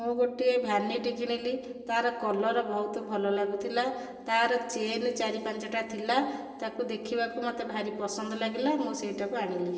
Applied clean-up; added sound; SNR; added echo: none; none; none; reverberation time 2.9 s.